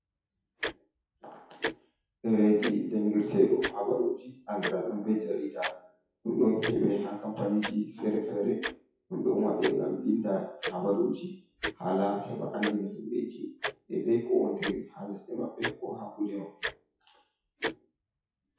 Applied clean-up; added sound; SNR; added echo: classical method WPE with log-MMSE.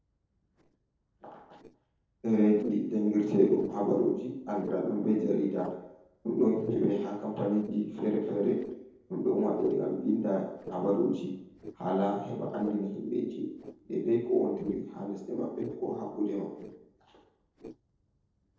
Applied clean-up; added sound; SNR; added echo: neural separator model SepFormer DNS4.